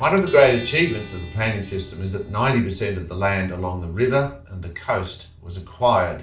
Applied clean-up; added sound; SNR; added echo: none; Guitar; 18 dB; reverberation time 0.3 s.